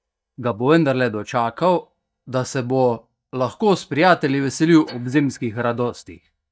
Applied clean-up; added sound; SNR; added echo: neural mask model DeepFilterNet 3.